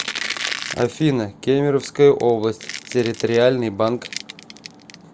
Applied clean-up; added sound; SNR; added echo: none; Crushing; 13 dB; none.